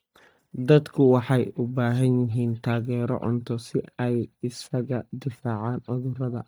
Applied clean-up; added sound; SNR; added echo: neural mask model DeepFilterNet 3.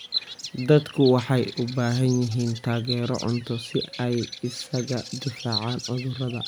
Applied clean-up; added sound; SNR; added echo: none; Bird vocalization, bird call, bird song; 12 dB; none.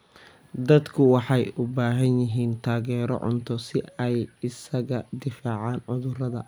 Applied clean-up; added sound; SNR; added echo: none; none; none; none.